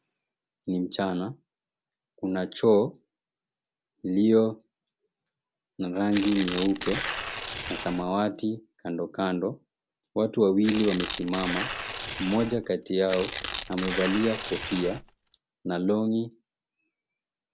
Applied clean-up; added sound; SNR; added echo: none; Tearing; 7 dB; none.